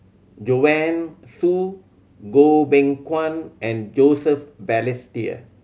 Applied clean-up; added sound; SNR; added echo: none; none; none; none.